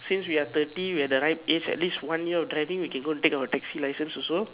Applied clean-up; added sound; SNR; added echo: none; none; none; none.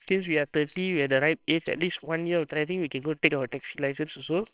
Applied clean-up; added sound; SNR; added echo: neural separator model SepFormer WHAMR!.